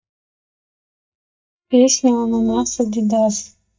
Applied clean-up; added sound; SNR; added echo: neural mask model DeepFilterNet 3.